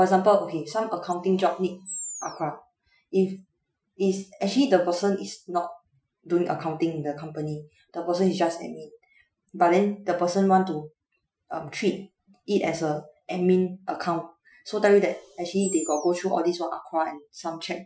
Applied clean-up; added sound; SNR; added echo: classical method Wiener filter.